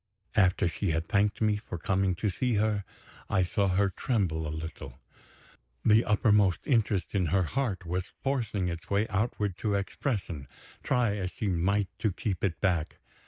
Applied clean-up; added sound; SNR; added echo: neural mask model Resemble Enhance denoiser.